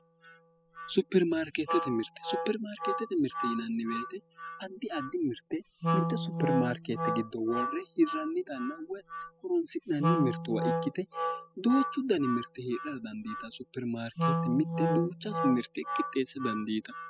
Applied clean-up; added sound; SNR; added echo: classical method spectral subtraction.